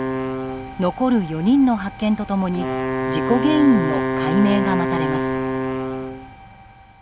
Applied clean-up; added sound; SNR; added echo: none; Wind instrument, woodwind instrument; 3 dB; none.